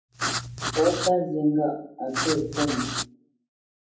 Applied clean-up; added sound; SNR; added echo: none; Writing; 3 dB; reverberation time 0.6 s.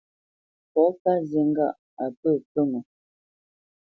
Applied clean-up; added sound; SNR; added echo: none; none; none; none.